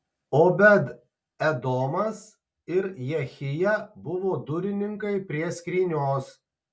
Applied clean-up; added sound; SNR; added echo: none; none; none; none.